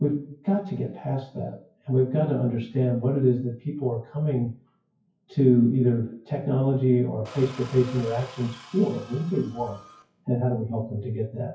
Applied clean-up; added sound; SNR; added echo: classical method WPE with log-MMSE.